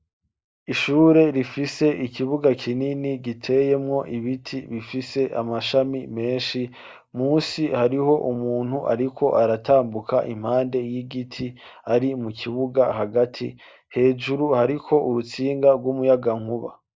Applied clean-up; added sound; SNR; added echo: none; none; none; none.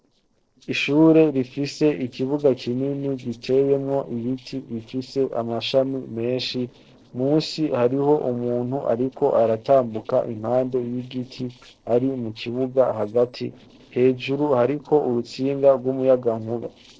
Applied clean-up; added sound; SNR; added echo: neural separator model SepFormer DNS4.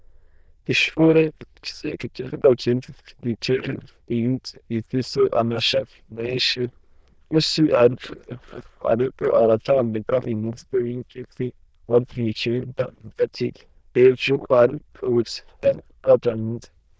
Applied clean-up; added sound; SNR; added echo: neural diffusion model UNIVERSE++.